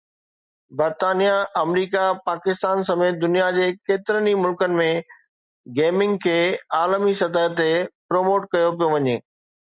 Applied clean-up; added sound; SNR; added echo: none; none; none; none.